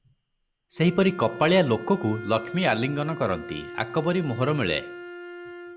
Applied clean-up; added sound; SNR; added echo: none; Wind instrument, woodwind instrument; 13 dB; none.